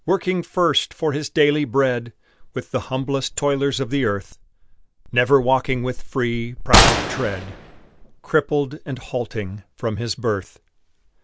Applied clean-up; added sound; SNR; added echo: none; Gunshot, gunfire; -2 dB; none.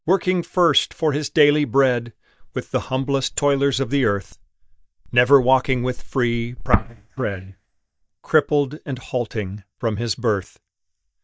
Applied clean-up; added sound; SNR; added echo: neural mask model DeepFilterNet 3.